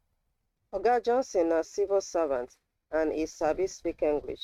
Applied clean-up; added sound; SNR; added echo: neural mask model RNNoise.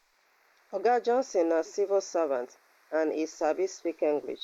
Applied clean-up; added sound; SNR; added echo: neural mask model Resemble Enhance denoiser.